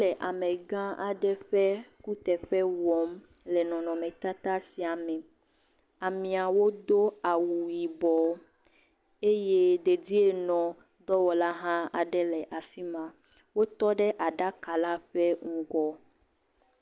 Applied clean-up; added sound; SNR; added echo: none; none; none; none.